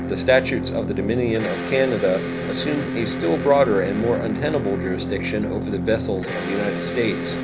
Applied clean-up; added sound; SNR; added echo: none; Electric guitar; 4 dB; none.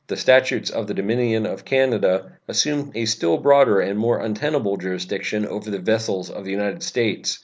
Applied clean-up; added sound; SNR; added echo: none; none; none; none.